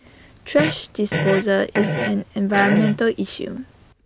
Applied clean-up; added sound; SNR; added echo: none; Fart; 5 dB; none.